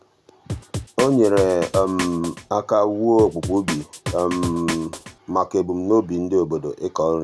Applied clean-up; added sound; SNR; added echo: none; Drum; 9 dB; none.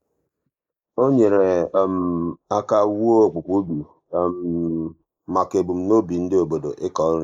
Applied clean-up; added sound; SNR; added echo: neural mask model Resemble Enhance denoiser.